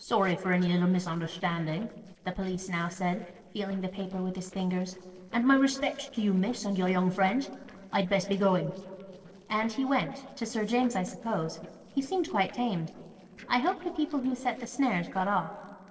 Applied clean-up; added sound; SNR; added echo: neural separator model SepFormer DNS4.